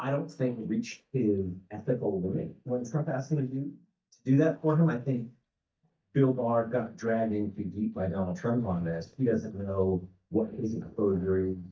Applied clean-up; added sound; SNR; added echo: neural mask model DeepFilterNet 3.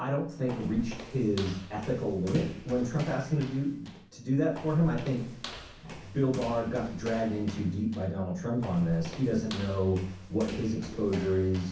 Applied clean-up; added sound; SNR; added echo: none; Walk, footsteps; 14 dB; reverberation time 0.6 s.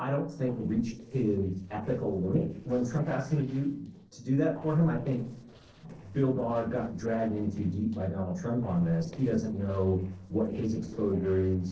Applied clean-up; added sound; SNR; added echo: neural separator model SepFormer DNS4.